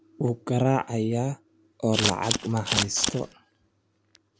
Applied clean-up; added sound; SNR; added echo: none; Scissors; 0 dB; none.